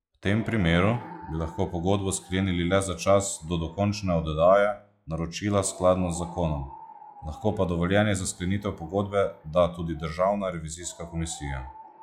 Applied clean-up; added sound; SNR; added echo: classical method log-MMSE.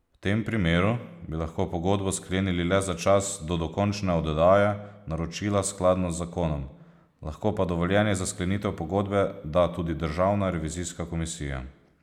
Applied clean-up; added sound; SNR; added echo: none; none; none; none.